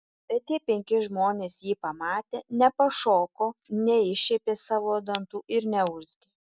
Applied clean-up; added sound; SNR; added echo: none; none; none; none.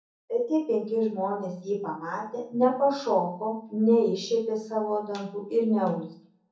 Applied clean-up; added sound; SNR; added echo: none; none; none; reverberation time 0.6 s.